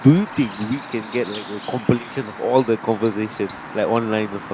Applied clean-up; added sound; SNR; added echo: none; Chirp, tweet; 14 dB; none.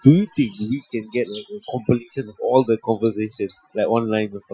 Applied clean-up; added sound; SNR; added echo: classical method Wiener filter.